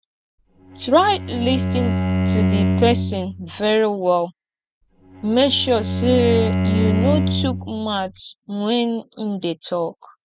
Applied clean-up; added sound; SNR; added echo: none; Bowed string instrument; 0 dB; none.